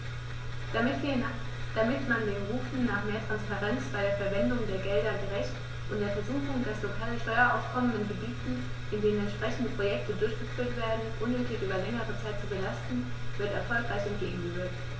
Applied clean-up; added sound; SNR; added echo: none; Organ; 19 dB; reverberation time 0.2 s.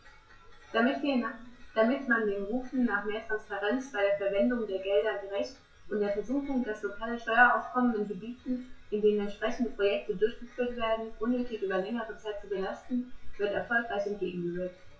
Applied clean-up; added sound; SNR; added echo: classical method WPE with log-MMSE.